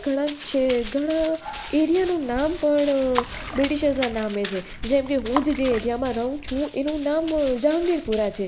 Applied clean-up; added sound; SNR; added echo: none; Run + Water / Splash, splatter; 10 dB; none.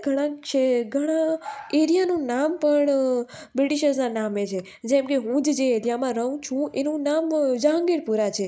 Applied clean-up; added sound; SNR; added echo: none; none; none; none.